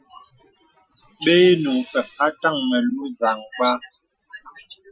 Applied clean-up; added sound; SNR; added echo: classical method Wiener filter.